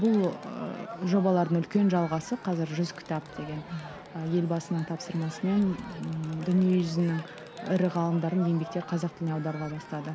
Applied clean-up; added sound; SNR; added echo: none; Crowd; 16 dB; none.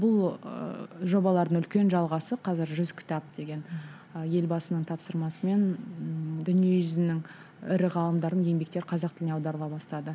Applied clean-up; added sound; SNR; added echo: none; none; none; none.